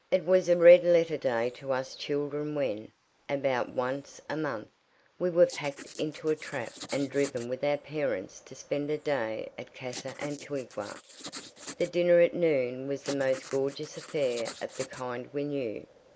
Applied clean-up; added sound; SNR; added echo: neural mask model Resemble Enhance denoiser.